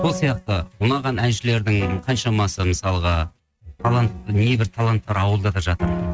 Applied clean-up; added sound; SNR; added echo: neural mask model RNNoise.